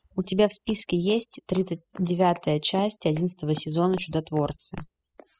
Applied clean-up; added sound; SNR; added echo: classical method spectral subtraction.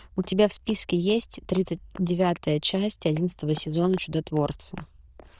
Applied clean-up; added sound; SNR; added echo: neural diffusion model UNIVERSE++.